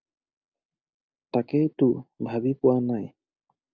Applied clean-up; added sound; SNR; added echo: none; none; none; none.